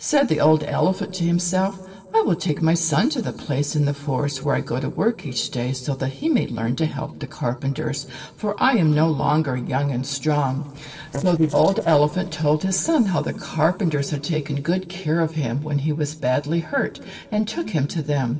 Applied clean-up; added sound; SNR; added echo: neural separator model SepFormer DNS4.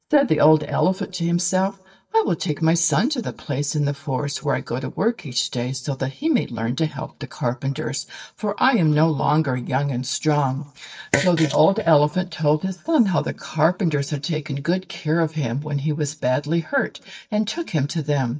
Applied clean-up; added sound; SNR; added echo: neural mask model DeepFilterNet 3.